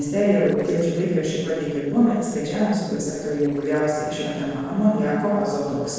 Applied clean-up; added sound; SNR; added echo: neural separator model SepFormer DNS4.